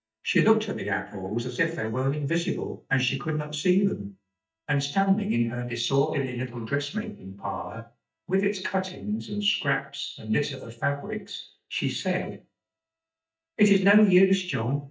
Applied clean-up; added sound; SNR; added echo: neural mask model DeepFilterNet 3.